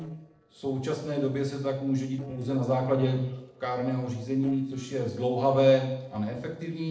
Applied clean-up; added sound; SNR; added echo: neural separator model SepFormer DNS4.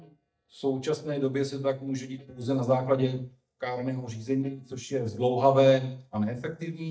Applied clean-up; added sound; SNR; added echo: neural mask model DeepFilterNet 3.